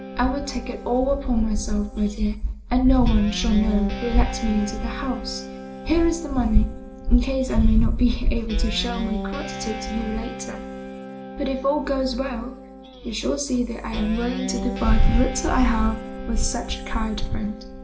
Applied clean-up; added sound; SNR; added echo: none; Guitar; 13 dB; reverberation time 1.9 s.